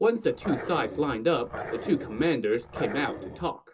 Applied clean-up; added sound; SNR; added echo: none; Growling; 11 dB; reverberation time 0.2 s.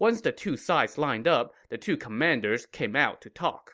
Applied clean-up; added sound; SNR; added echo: none; none; none; none.